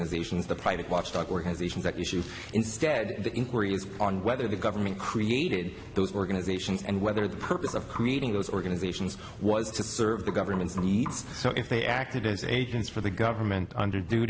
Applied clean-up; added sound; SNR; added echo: none; Knock; 16 dB; none.